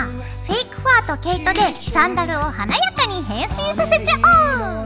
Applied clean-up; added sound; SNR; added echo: none; Coin (dropping); 12 dB; none.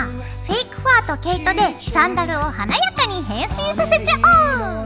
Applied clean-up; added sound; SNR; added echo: none; none; none; none.